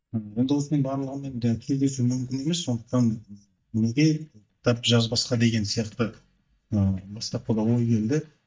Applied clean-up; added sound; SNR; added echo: neural mask model DeepFilterNet 3.